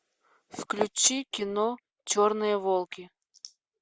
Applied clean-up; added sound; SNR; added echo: none; none; none; none.